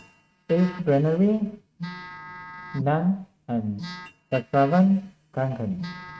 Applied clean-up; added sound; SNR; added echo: neural mask model RNNoise.